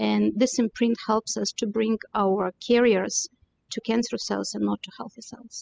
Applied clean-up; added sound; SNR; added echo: classical method spectral subtraction.